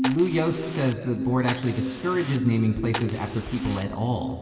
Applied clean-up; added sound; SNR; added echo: none; Fire; 14 dB; reverberation time 2.5 s.